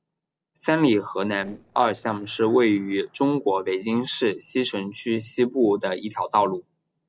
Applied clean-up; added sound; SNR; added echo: neural separator model SepFormer DNS4.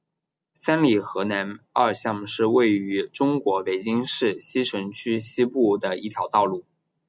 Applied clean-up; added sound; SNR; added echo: none; none; none; none.